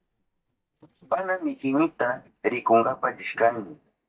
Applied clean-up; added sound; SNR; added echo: neural mask model DeepFilterNet 3.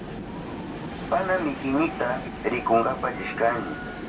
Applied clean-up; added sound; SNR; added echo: none; Train; 7 dB; reverberation time 0.2 s.